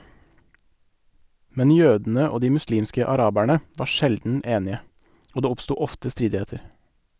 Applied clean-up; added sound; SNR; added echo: none; none; none; none.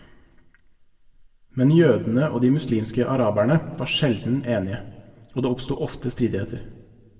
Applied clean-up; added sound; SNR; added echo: none; none; none; reverberation time 1.1 s.